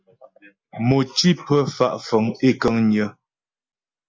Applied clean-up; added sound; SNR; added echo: none; none; none; none.